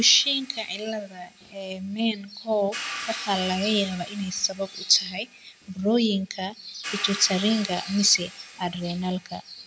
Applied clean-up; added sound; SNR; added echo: none; Hi-hat; 14 dB; none.